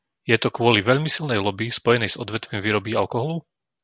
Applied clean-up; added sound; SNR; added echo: none; none; none; none.